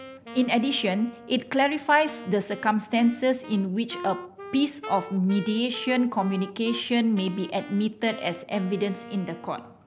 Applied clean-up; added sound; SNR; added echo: none; Wind instrument, woodwind instrument; 16 dB; none.